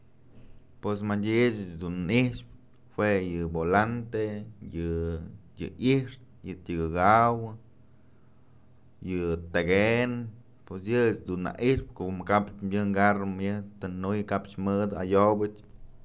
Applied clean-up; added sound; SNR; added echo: none; none; none; none.